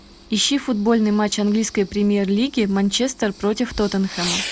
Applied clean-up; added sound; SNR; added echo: none; Fireworks; 14 dB; none.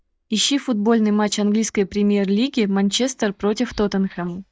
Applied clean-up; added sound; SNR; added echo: neural mask model DeepFilterNet 3.